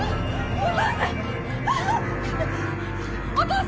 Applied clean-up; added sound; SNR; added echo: none; none; none; none.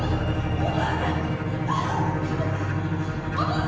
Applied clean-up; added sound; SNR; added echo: none; Bowed string instrument; 3 dB; reverberation time 0.8 s.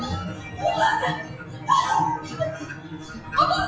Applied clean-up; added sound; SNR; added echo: classical method WPE with log-MMSE.